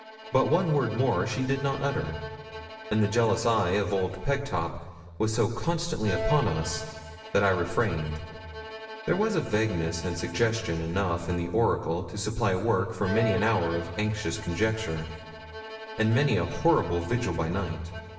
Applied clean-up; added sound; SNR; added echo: none; Bowed string instrument; 12 dB; reverberation time 1.4 s.